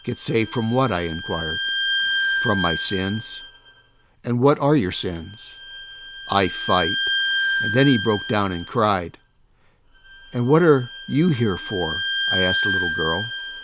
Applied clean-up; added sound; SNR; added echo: none; Bowed string instrument; 4 dB; none.